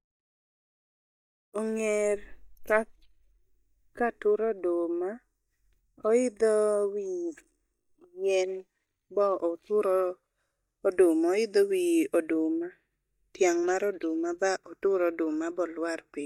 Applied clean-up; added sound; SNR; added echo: neural mask model DeepFilterNet 3.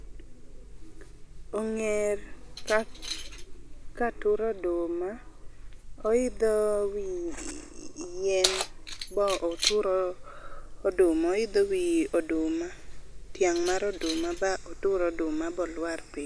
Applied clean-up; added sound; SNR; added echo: none; Keys jangling; 7 dB; none.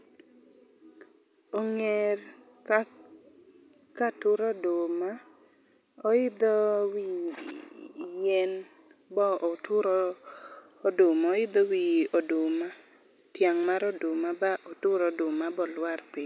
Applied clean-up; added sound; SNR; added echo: none; none; none; none.